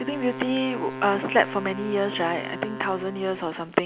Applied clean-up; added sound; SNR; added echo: none; Wind instrument, woodwind instrument; 10 dB; none.